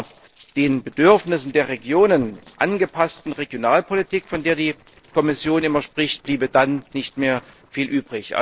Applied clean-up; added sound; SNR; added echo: neural separator model SepFormer DNS4.